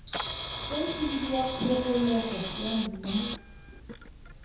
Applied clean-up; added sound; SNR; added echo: none; Camera; 6 dB; reverberation time 0.9 s.